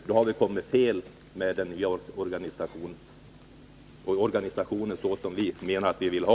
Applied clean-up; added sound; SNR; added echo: none; none; none; none.